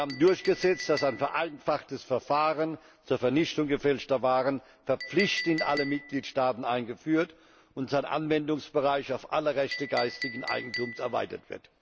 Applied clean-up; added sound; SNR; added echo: none; Chink, clink; 14 dB; none.